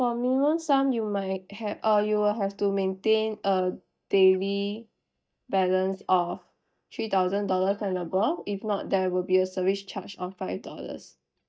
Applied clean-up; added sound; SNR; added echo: neural mask model DeepFilterNet 3.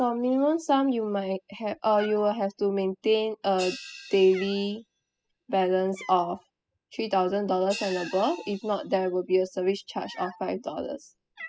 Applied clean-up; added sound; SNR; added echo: classical method spectral subtraction.